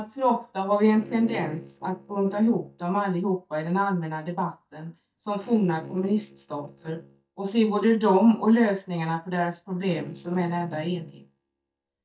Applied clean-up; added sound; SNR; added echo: neural mask model DeepFilterNet 3.